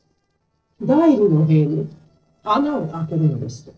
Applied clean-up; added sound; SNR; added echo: neural separator model SepFormer DNS4.